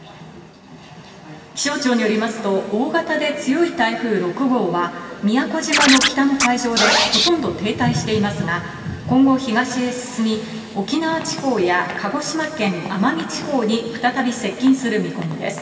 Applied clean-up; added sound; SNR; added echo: none; Scratching (performance technique); 0 dB; reverberation time 2.6 s.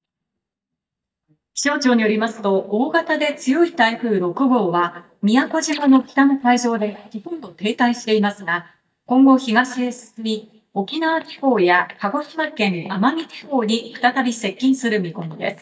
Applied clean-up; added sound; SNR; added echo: neural mask model DeepFilterNet 3.